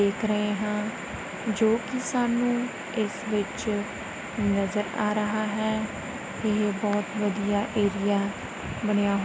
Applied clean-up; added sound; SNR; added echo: none; none; none; none.